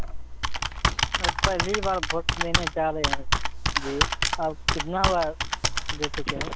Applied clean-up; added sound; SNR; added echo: none; Computer keyboard; -5 dB; none.